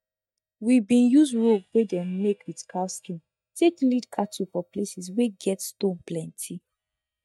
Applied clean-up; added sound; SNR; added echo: neural mask model DeepFilterNet 3.